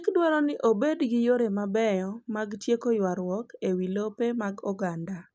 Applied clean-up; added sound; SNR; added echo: none; none; none; none.